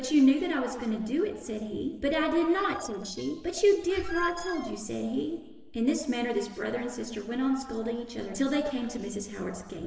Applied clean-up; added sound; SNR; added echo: neural separator model SepFormer DNS4.